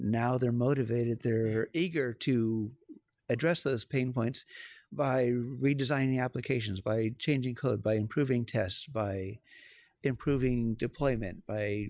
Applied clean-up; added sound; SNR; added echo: none; none; none; none.